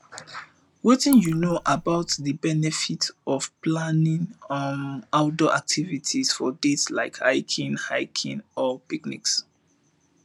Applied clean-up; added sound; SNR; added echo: none; Raindrop / Drip; 16 dB; none.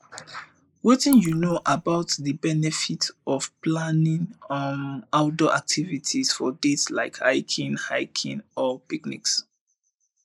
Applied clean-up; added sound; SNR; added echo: neural mask model Resemble Enhance denoiser.